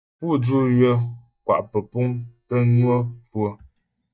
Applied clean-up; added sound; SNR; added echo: neural mask model DeepFilterNet 3.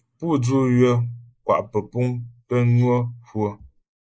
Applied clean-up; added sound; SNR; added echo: neural mask model Resemble Enhance denoiser.